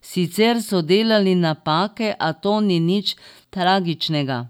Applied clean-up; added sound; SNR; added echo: none; none; none; none.